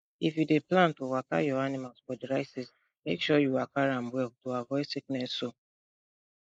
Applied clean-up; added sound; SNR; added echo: neural mask model Resemble Enhance denoiser.